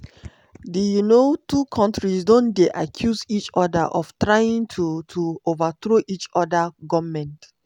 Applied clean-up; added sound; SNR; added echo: none; none; none; none.